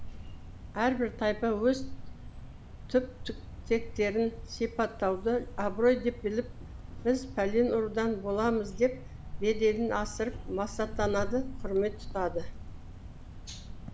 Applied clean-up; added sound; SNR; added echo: none; Cricket; 9 dB; none.